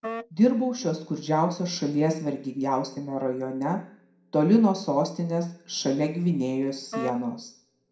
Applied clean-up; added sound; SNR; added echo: none; Wind instrument, woodwind instrument; 12 dB; reverberation time 0.5 s.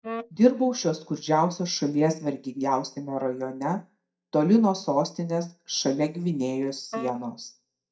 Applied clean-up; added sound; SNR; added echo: neural mask model DeepFilterNet 3.